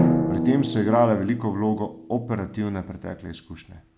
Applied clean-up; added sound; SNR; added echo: none; Drum; 3 dB; none.